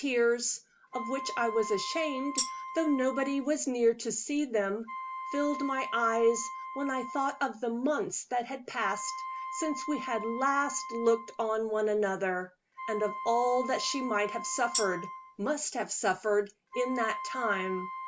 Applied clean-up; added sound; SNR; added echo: none; Wind instrument, woodwind instrument + Tambourine; 9 dB; none.